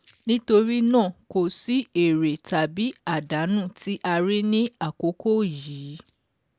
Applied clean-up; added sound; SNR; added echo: none; none; none; none.